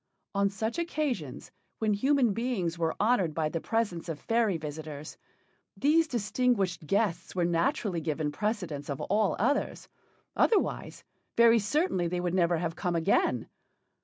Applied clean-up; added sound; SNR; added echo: none; none; none; none.